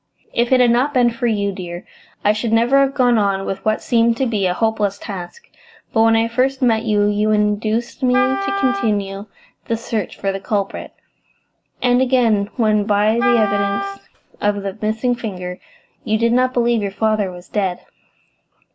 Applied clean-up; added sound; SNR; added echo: none; Wind instrument, woodwind instrument; 6 dB; none.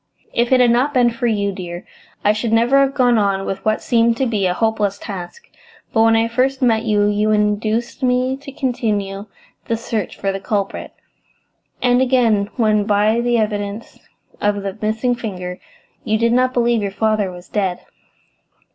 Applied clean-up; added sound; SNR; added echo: none; none; none; none.